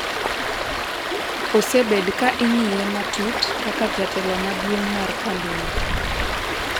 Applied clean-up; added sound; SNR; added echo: none; Stream; 0 dB; none.